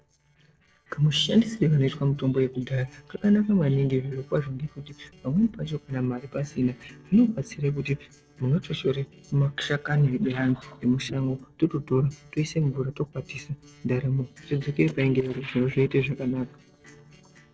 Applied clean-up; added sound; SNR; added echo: neural separator model SepFormer DNS4.